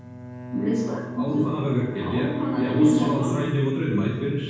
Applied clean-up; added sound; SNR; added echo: none; Bowed string instrument; 10 dB; reverberation time 1.2 s.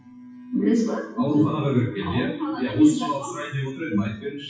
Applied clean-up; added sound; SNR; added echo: classical method WPE with log-MMSE.